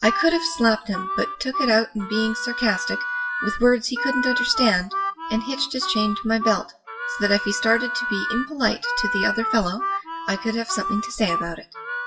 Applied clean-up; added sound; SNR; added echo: classical method WPE with log-MMSE.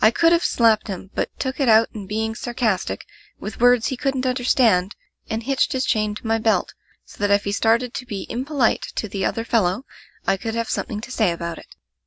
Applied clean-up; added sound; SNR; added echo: none; none; none; none.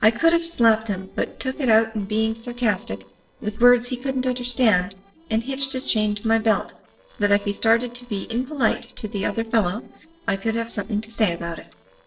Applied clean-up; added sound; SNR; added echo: neural separator model SepFormer DNS4.